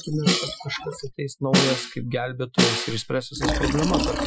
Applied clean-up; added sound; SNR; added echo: classical method Wiener filter.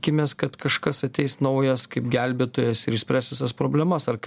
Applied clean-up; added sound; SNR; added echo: none; none; none; none.